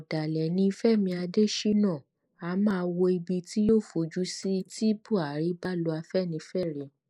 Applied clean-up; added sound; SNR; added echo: neural mask model Resemble Enhance denoiser.